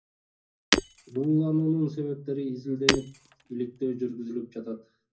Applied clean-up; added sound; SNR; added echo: none; Shatter; 2 dB; reverberation time 0.4 s.